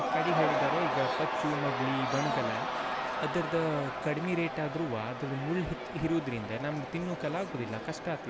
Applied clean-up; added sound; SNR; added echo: none; Crowd / Cheering; 0 dB; none.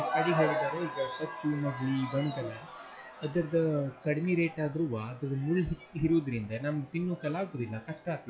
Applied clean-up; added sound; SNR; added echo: classical method log-MMSE.